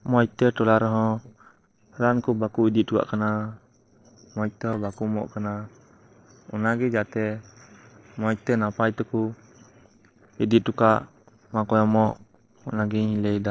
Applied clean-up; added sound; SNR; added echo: neural separator model SepFormer DNS4.